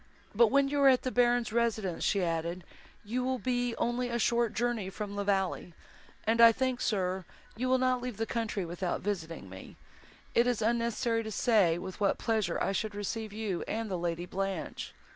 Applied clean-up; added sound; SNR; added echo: none; none; none; none.